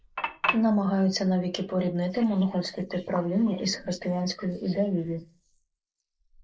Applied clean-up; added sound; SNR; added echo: neural mask model Resemble Enhance denoiser.